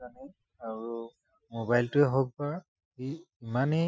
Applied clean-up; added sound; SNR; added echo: classical method Wiener filter.